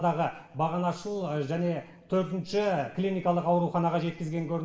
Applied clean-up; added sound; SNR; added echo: none; none; none; reverberation time 0.9 s.